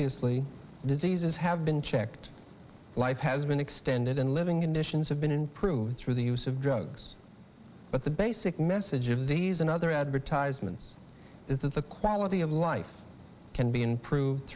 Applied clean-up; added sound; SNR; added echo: none; none; none; none.